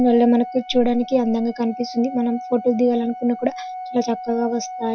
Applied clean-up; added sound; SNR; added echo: none; Organ; 12 dB; none.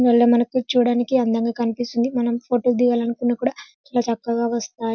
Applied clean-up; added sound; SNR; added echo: none; none; none; none.